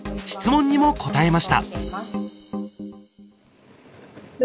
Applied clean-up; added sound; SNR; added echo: none; none; none; none.